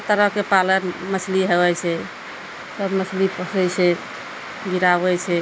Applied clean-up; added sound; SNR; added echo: none; none; none; none.